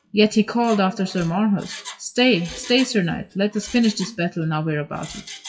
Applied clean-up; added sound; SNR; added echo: classical method WPE with log-MMSE.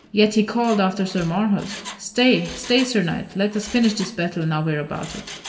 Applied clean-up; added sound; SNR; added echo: none; Mechanisms; 18 dB; reverberation time 1.4 s.